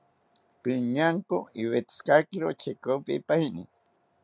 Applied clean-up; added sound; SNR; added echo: none; none; none; none.